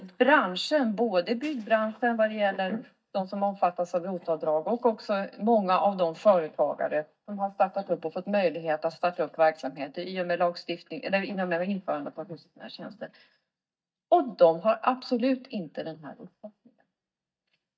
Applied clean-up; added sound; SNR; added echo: neural mask model DeepFilterNet 3.